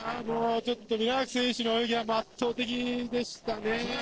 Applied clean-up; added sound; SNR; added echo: neural separator model SepFormer DNS4.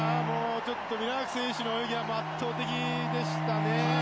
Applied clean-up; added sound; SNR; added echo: none; Bowed string instrument; 3 dB; none.